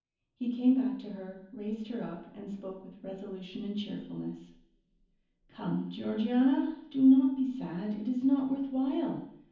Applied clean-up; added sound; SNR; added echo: none; none; none; reverberation time 0.7 s.